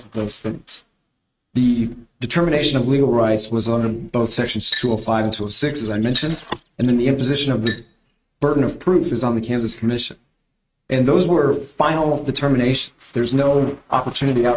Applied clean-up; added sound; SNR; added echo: neural mask model RNNoise.